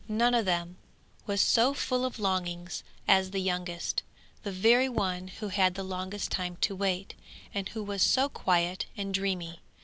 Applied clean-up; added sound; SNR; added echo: none; Crackle; 19 dB; none.